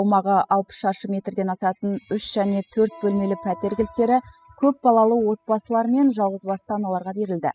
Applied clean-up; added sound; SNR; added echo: classical method spectral subtraction.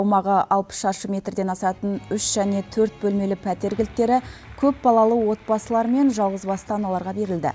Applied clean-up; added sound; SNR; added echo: none; none; none; none.